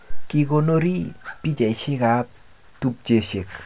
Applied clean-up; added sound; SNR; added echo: none; none; none; none.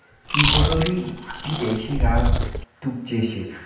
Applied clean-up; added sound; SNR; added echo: none; Chewing, mastication; -4 dB; reverberation time 0.9 s.